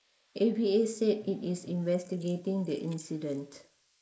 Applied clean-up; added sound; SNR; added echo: neural mask model Resemble Enhance denoiser.